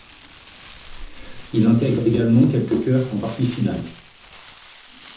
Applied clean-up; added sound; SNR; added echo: none; Crumpling, crinkling; 19 dB; reverberation time 0.6 s.